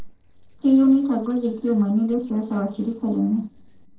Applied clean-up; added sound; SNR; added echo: neural separator model SepFormer DNS4.